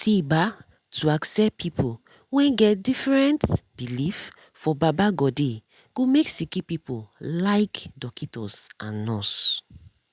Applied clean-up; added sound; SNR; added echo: none; none; none; none.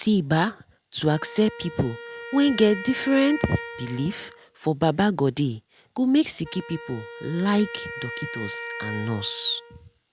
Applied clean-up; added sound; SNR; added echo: none; Wind instrument, woodwind instrument; 14 dB; none.